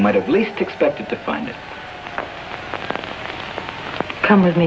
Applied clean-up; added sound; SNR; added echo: none; Crowd / Cheering; 16 dB; none.